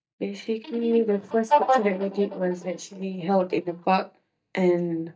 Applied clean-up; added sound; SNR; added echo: neural mask model DeepFilterNet 3.